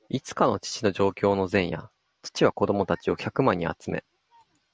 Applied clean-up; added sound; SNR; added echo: none; none; none; none.